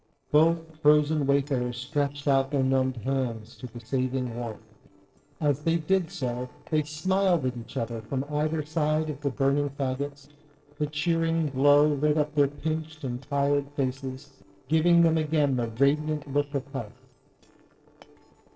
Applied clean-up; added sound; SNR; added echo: neural separator model SepFormer DNS4.